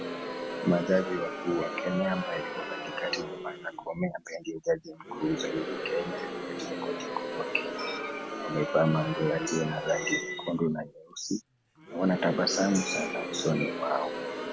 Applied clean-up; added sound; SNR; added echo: none; Crowd; 5 dB; none.